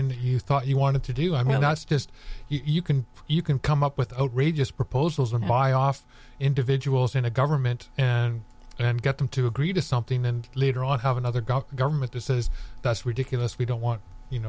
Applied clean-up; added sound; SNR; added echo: none; none; none; none.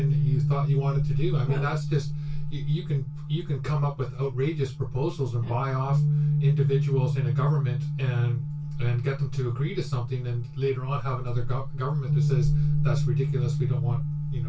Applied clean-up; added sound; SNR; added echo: none; Bass guitar; 1 dB; reverberation time 0.1 s.